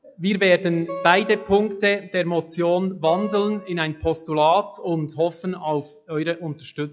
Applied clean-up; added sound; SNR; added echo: classical method log-MMSE.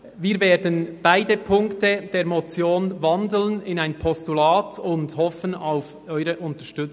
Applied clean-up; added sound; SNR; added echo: none; none; none; none.